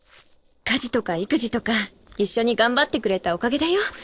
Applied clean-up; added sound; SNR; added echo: neural separator model SepFormer DNS4.